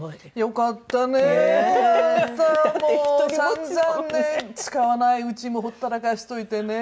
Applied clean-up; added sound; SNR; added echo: none; none; none; none.